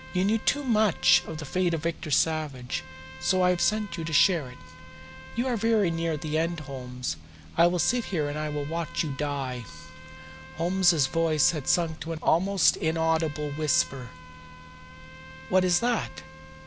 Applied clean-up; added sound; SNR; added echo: none; Trumpet + Boat, Water vehicle; 16 dB; none.